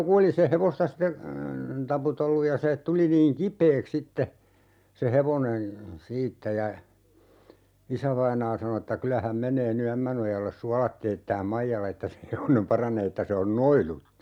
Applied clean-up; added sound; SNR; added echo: none; none; none; none.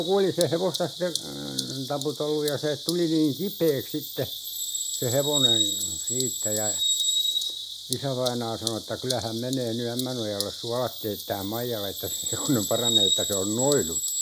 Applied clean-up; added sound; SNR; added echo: none; Bird vocalization, bird call, bird song; 1 dB; none.